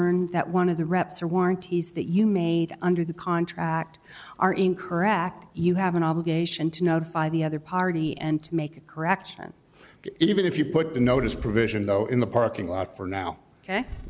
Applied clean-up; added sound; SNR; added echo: none; none; none; none.